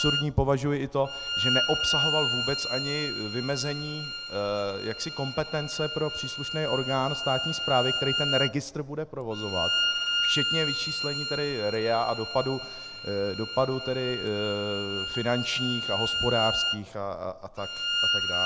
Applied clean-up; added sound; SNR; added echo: none; Bowed string instrument; 1 dB; none.